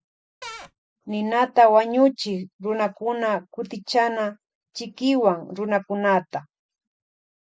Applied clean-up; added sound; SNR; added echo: none; Cupboard open or close / Door; 15 dB; none.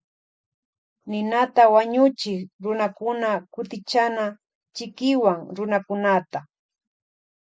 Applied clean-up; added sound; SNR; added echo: none; none; none; none.